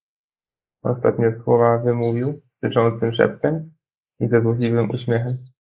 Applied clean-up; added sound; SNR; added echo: neural mask model Resemble Enhance denoiser.